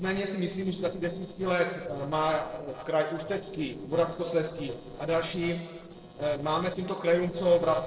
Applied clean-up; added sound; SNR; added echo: neural separator model SepFormer DNS4.